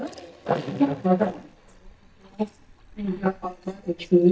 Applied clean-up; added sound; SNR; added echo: neural mask model DeepFilterNet 3.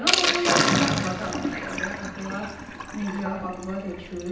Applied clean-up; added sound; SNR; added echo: none; Sink (filling or washing); -4 dB; reverberation time 0.9 s.